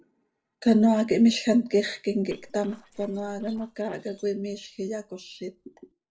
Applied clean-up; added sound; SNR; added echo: neural separator model SepFormer DNS4.